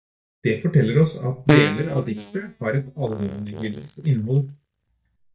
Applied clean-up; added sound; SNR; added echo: neural mask model DeepFilterNet 3.